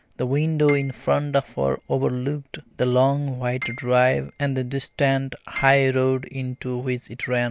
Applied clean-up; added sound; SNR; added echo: none; Piano; 16 dB; none.